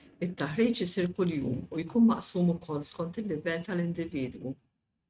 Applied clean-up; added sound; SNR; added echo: neural mask model RNNoise.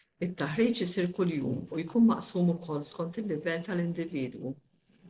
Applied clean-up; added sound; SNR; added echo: neural separator model SepFormer DNS4.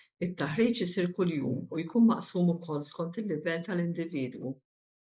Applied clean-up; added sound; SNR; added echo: neural mask model Resemble Enhance denoiser.